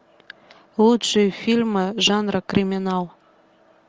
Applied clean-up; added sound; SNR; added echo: none; none; none; none.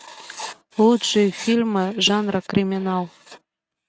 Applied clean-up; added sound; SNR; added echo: neural mask model RNNoise.